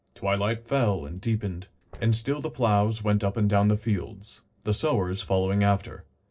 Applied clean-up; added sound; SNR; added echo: neural separator model SepFormer DNS4.